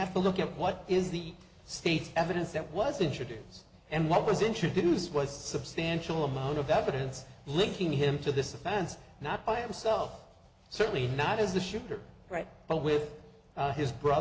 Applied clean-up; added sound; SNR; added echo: none; none; none; none.